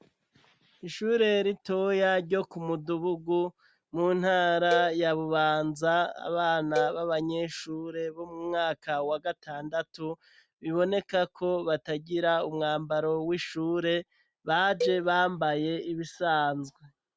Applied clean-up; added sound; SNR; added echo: none; Cowbell; 9 dB; none.